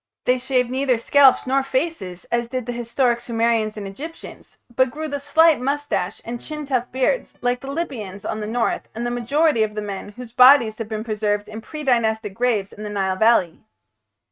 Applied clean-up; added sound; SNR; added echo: neural mask model RNNoise.